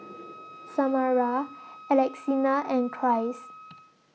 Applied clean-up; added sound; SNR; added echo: none; Wind instrument, woodwind instrument; 19 dB; none.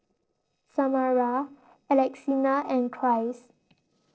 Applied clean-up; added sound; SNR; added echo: neural separator model SepFormer DNS4.